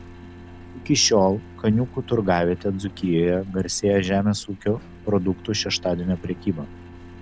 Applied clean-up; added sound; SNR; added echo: none; Engine + Bowed string instrument; 18 dB; none.